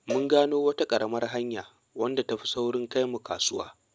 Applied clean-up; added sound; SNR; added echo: none; Cowbell; 14 dB; none.